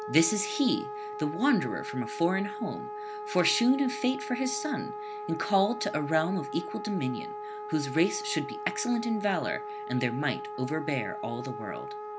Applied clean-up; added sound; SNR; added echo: none; Wind instrument, woodwind instrument; 8 dB; none.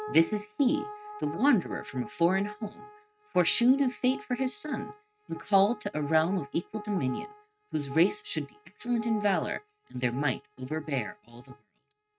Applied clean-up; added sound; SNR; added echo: neural mask model RNNoise.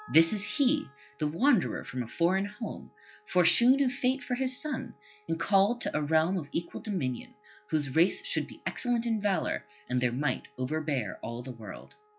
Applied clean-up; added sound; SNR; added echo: classical method log-MMSE.